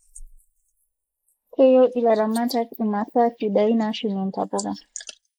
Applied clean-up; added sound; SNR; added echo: neural mask model Resemble Enhance denoiser.